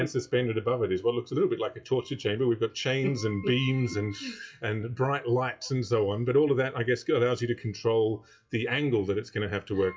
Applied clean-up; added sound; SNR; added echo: classical method WPE with log-MMSE.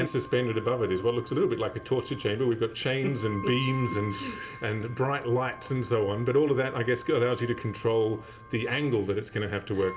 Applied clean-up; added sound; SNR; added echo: none; Wind instrument, woodwind instrument; 17 dB; reverberation time 1.5 s.